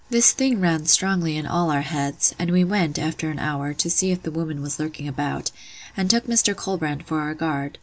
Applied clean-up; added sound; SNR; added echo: none; none; none; none.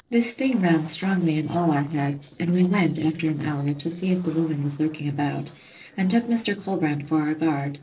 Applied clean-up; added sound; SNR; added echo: neural separator model SepFormer DNS4.